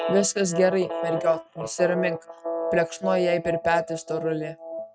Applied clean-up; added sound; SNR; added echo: neural mask model RNNoise.